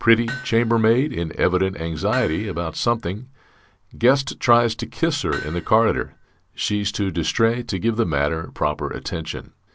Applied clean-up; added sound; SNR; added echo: none; Hammer; 17 dB; none.